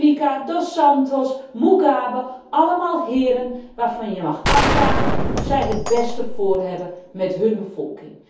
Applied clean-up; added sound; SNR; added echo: none; Gunshot, gunfire; 0 dB; reverberation time 0.6 s.